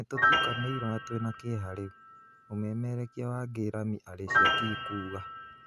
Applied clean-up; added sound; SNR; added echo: none; Piano; -3 dB; none.